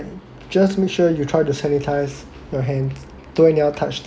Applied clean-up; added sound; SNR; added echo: none; none; none; none.